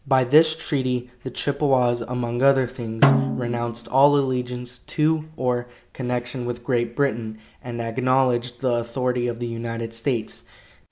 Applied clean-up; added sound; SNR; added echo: none; Snare drum; 2 dB; none.